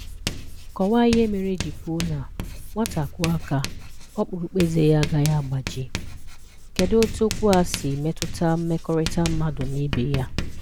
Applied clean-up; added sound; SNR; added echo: none; Writing; 7 dB; none.